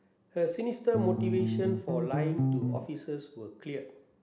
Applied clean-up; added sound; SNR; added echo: none; Bass guitar; -3 dB; none.